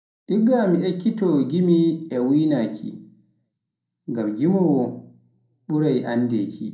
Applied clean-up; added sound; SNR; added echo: none; none; none; reverberation time 0.6 s.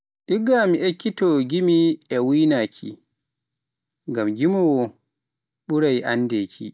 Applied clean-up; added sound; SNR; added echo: none; none; none; none.